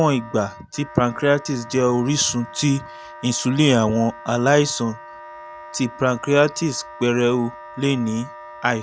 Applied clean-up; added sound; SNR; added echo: none; Wind instrument, woodwind instrument; 17 dB; none.